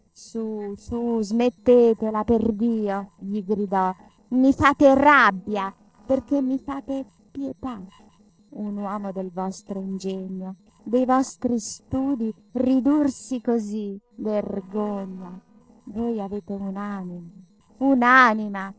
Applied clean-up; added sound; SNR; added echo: neural separator model SepFormer DNS4.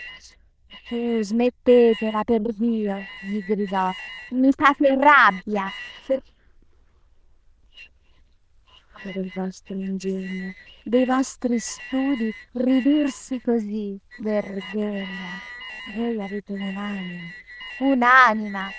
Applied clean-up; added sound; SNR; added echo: neural diffusion model UNIVERSE++.